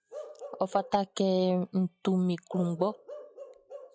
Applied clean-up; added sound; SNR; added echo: classical method log-MMSE.